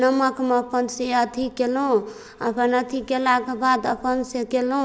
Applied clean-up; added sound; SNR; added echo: none; none; none; none.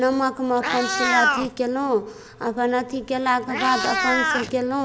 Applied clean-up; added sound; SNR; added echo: none; Meow; 3 dB; none.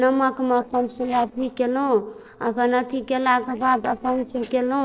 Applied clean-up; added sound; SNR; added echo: neural separator model SepFormer DNS4.